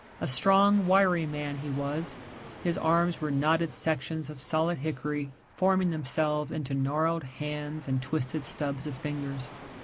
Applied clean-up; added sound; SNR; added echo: none; Fixed-wing aircraft, airplane; 19 dB; none.